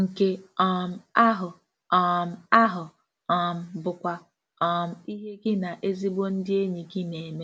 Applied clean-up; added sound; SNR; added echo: none; none; none; none.